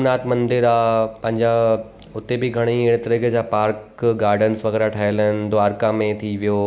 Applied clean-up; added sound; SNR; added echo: none; none; none; none.